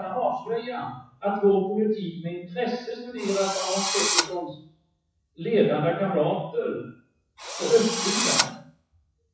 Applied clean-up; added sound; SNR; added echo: classical method WPE with log-MMSE.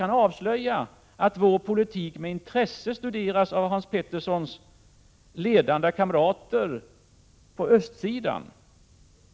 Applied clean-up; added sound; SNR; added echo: none; none; none; none.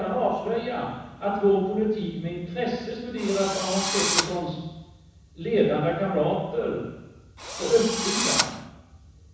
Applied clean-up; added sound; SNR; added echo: none; Drill; 2 dB; reverberation time 1.1 s.